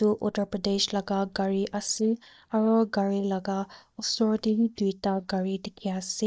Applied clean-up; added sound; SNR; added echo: neural mask model DeepFilterNet 3.